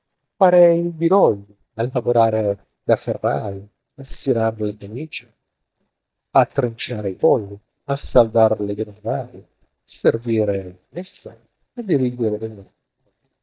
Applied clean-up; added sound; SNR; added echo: neural mask model DeepFilterNet 3.